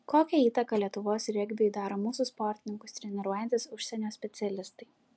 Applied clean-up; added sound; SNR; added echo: none; none; none; none.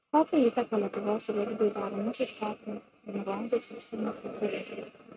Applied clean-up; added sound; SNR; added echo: neural mask model RNNoise.